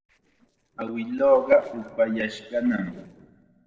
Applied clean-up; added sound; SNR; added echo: neural separator model SepFormer DNS4.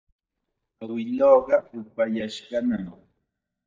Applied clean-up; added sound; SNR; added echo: neural mask model DeepFilterNet 3.